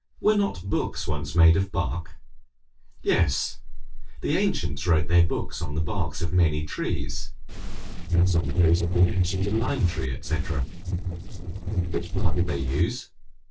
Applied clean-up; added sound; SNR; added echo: neural separator model SepFormer DNS4.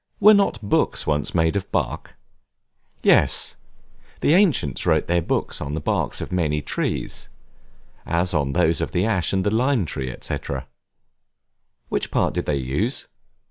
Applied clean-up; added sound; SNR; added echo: none; none; none; none.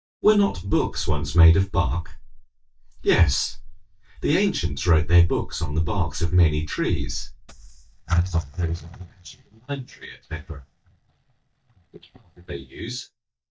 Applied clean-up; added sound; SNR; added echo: neural mask model DeepFilterNet 3.